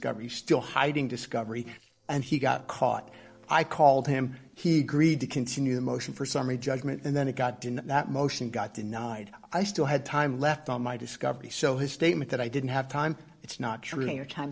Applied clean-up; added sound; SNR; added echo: neural separator model SepFormer DNS4.